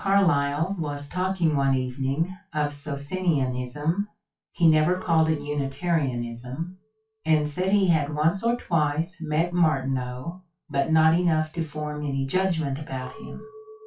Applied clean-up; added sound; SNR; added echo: classical method WPE with log-MMSE.